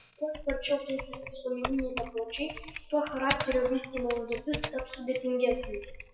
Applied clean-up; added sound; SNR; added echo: classical method WPE with log-MMSE.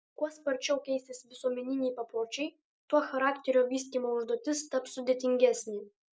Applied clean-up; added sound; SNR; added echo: none; none; none; none.